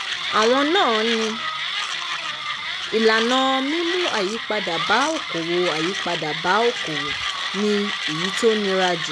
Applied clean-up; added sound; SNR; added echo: none; Mechanisms; 4 dB; none.